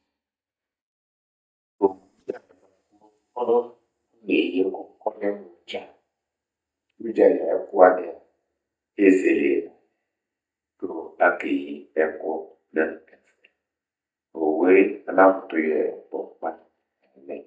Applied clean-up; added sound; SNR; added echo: neural mask model DeepFilterNet 3.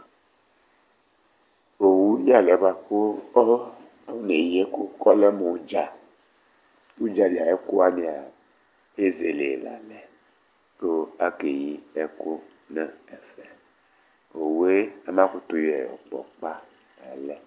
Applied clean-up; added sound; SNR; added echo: none; none; none; none.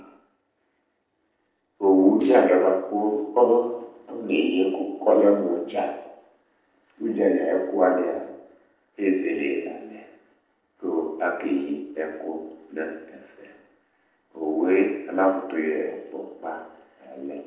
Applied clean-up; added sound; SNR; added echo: neural separator model SepFormer DNS4.